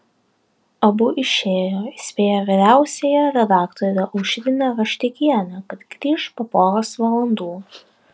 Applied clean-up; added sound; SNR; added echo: none; none; none; none.